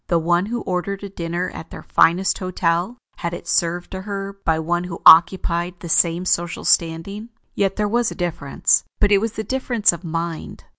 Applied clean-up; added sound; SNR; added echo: none; none; none; none.